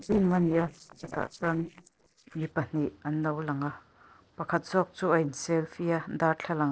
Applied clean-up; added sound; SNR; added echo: neural separator model SepFormer DNS4.